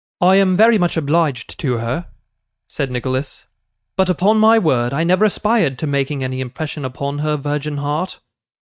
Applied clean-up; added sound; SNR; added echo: neural mask model RNNoise.